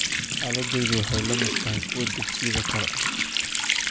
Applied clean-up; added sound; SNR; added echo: none; Water tap, faucet; -4 dB; none.